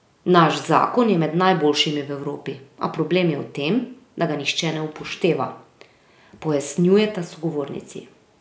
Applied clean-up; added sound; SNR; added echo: none; none; none; none.